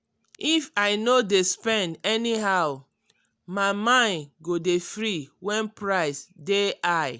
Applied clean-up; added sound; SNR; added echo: none; none; none; none.